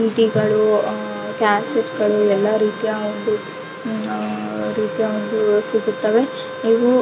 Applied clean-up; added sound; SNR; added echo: none; Wind instrument, woodwind instrument; 13 dB; none.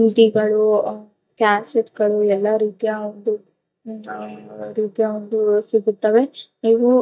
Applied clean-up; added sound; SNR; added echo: neural mask model DeepFilterNet 3.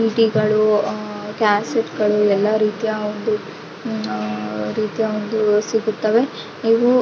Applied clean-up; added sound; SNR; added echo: none; none; none; none.